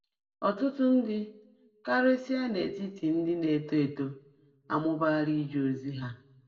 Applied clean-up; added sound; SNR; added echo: none; none; none; reverberation time 0.4 s.